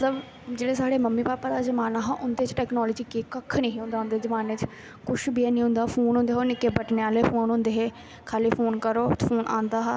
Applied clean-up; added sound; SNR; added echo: none; none; none; none.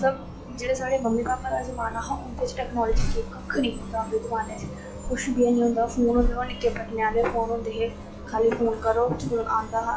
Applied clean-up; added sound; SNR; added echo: classical method log-MMSE.